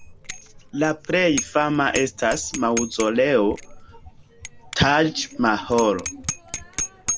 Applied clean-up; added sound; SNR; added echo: none; Bicycle bell; 11 dB; none.